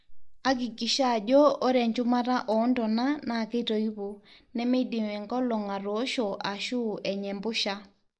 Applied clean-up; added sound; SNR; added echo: neural mask model Resemble Enhance denoiser.